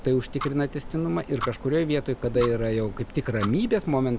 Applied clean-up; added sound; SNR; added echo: none; Tick-tock; 11 dB; none.